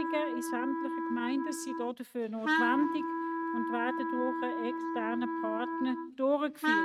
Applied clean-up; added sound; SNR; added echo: neural mask model RNNoise.